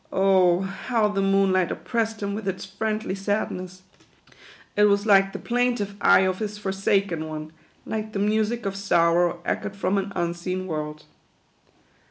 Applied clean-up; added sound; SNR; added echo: none; none; none; none.